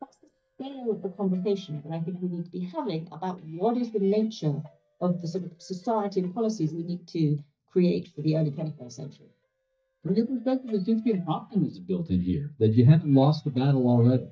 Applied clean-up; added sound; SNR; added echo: neural mask model DeepFilterNet 3.